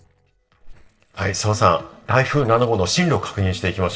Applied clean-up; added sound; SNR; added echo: neural separator model SepFormer DNS4.